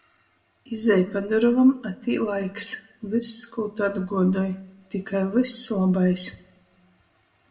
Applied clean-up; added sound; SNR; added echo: none; none; none; reverberation time 0.4 s.